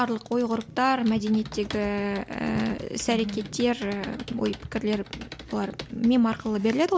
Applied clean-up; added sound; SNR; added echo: none; Computer keyboard; 17 dB; none.